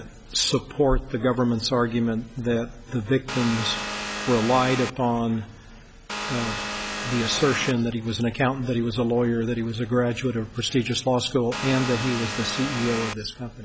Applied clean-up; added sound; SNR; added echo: none; Vehicle; 5 dB; none.